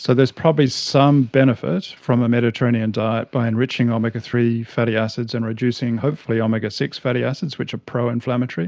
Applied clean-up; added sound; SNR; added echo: none; none; none; none.